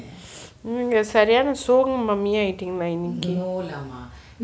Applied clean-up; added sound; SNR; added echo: none; none; none; none.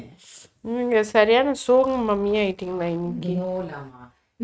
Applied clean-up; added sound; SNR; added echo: neural mask model RNNoise.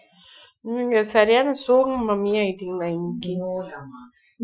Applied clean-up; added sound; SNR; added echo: classical method Wiener filter.